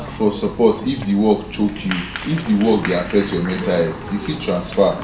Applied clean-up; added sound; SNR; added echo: none; Applause; 11 dB; reverberation time 0.4 s.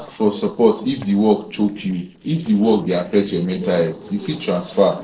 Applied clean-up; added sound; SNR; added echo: neural separator model SepFormer DNS4.